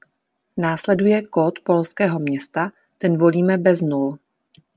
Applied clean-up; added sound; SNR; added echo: none; none; none; none.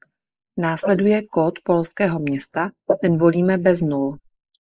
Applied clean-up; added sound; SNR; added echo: neural mask model Resemble Enhance denoiser.